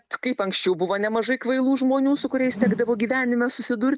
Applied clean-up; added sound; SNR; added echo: none; Whoosh, swoosh, swish; 8 dB; none.